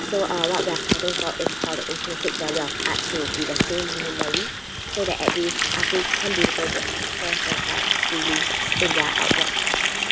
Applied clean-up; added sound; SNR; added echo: none; Water tap, faucet; -2 dB; none.